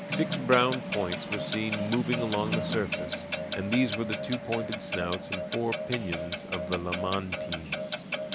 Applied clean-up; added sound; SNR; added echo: none; Clock; 2 dB; none.